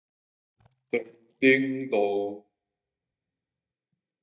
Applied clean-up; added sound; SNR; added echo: neural mask model DeepFilterNet 3.